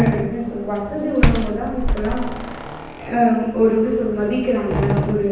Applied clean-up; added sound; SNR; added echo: none; Slam; 3 dB; reverberation time 1.1 s.